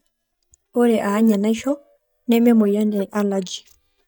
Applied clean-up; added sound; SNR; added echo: neural mask model DeepFilterNet 3.